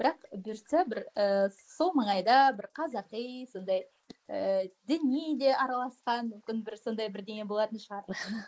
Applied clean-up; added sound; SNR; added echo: neural mask model Resemble Enhance denoiser.